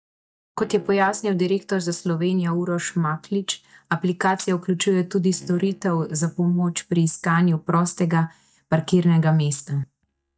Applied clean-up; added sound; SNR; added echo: neural mask model DeepFilterNet 3.